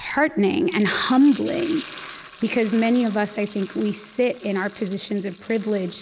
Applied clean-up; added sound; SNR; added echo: none; Sink (filling or washing); 19 dB; none.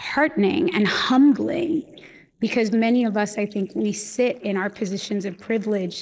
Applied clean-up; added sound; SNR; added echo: neural mask model Resemble Enhance denoiser.